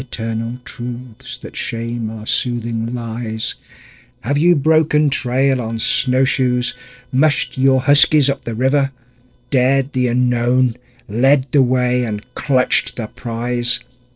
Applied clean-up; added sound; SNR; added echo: neural separator model SepFormer DNS4.